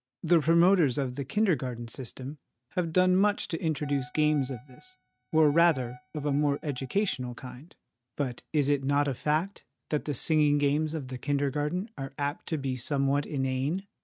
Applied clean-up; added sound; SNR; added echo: neural mask model RNNoise.